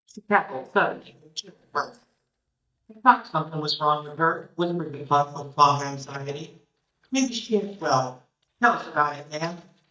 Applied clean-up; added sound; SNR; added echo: neural mask model DeepFilterNet 3.